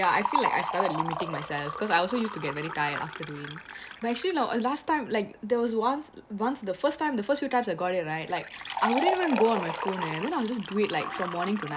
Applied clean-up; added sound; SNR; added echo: none; Liquid; 6 dB; none.